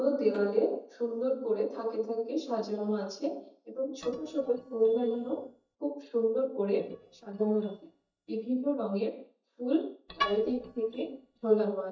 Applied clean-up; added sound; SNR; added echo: neural mask model DeepFilterNet 3.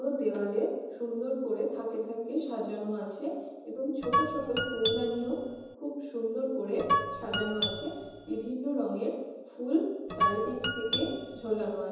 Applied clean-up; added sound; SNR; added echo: none; Guitar; 0 dB; reverberation time 1.1 s.